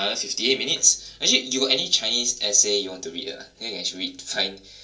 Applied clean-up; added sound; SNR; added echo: none; none; none; reverberation time 0.3 s.